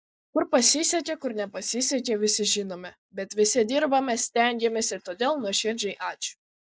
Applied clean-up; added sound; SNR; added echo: neural mask model Resemble Enhance denoiser.